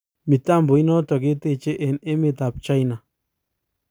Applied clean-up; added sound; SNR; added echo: none; none; none; none.